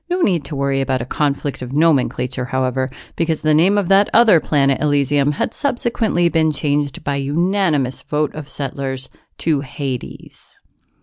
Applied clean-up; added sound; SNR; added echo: none; none; none; none.